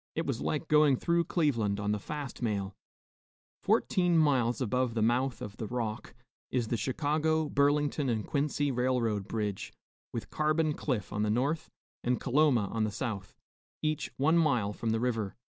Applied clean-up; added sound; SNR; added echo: none; none; none; none.